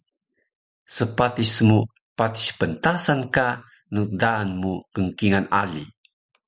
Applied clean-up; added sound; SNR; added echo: none; none; none; none.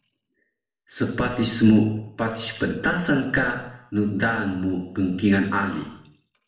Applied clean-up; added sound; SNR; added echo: none; none; none; reverberation time 0.7 s.